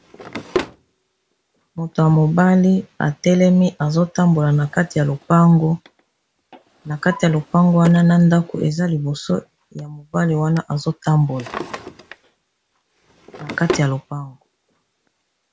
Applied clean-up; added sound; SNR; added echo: none; Drawer open or close; 16 dB; none.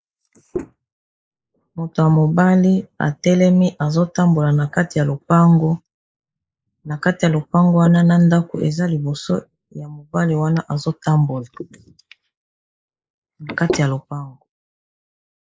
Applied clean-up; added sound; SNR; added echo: neural mask model Resemble Enhance denoiser.